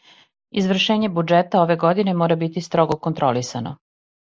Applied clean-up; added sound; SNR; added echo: neural mask model Resemble Enhance denoiser.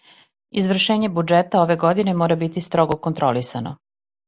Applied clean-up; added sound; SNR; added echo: none; none; none; none.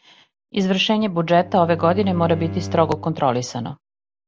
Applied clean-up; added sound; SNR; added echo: none; Bowed string instrument; 12 dB; none.